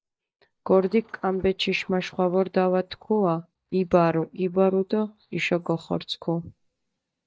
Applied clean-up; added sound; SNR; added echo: neural mask model DeepFilterNet 3.